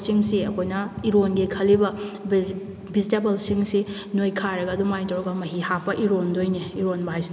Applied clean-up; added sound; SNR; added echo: none; none; none; none.